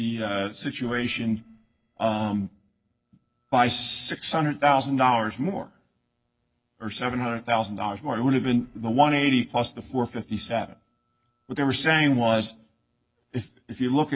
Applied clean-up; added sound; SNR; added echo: neural separator model SepFormer DNS4.